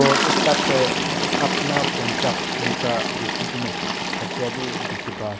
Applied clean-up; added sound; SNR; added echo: none; Toilet flush; -3 dB; none.